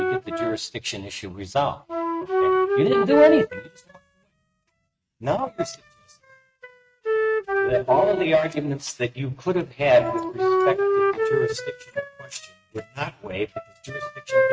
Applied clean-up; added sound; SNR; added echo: neural mask model RNNoise.